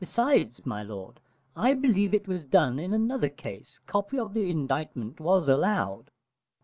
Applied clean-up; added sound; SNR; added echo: none; none; none; none.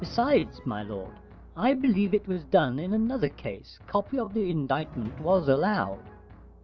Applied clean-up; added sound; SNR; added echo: none; Drum; 18 dB; none.